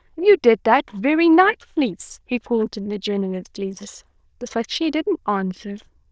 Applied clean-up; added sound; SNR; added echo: neural diffusion model UNIVERSE++.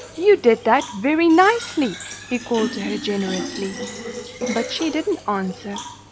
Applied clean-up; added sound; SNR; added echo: none; Fill (with liquid); 11 dB; none.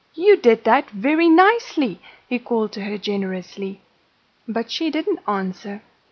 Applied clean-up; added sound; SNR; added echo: none; none; none; none.